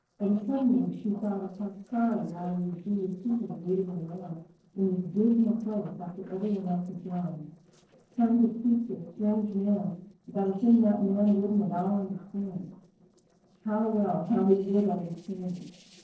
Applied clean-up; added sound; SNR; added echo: neural separator model SepFormer DNS4.